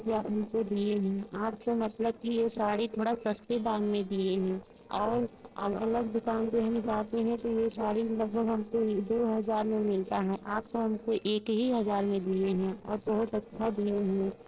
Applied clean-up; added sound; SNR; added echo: neural separator model SepFormer DNS4.